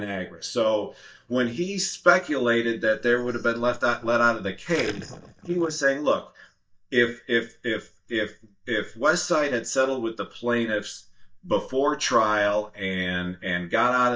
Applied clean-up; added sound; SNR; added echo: neural mask model DeepFilterNet 3.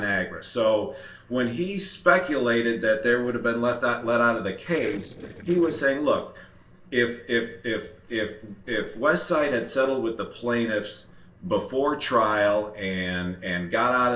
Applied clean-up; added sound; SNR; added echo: neural separator model SepFormer DNS4.